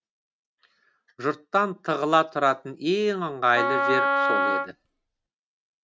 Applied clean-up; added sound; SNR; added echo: neural mask model RNNoise.